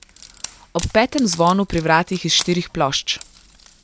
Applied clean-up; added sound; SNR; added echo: none; Wood; 17 dB; none.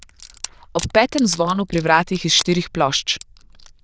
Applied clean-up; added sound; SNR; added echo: neural diffusion model UNIVERSE++.